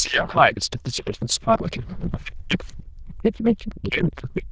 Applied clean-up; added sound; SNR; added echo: neural diffusion model UNIVERSE++.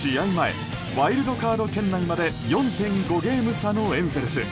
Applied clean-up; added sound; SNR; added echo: none; none; none; none.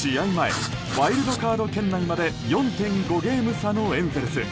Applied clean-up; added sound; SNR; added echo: none; Writing; 9 dB; none.